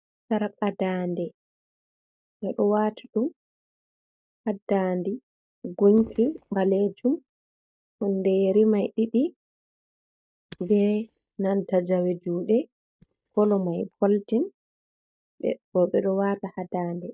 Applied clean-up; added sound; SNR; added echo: neural mask model DeepFilterNet 3.